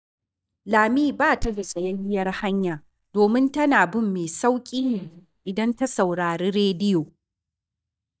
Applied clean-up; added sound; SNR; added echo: neural mask model DeepFilterNet 3.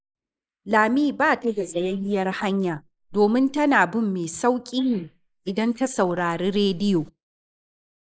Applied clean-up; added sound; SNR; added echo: neural mask model Resemble Enhance denoiser.